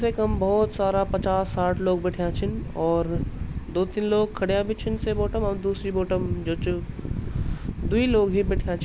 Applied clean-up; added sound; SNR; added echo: none; none; none; none.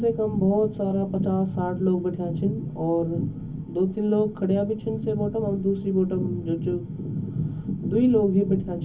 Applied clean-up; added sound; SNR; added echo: none; none; none; reverberation time 0.3 s.